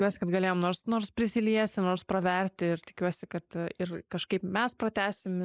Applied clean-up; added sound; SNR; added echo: neural mask model Resemble Enhance denoiser.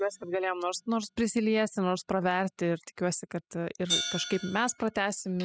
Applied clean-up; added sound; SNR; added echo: classical method spectral subtraction.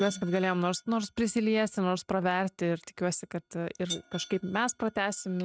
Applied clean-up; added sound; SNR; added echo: neural mask model RNNoise.